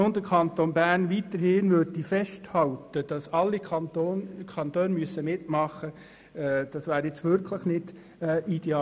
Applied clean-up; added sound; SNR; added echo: none; none; none; none.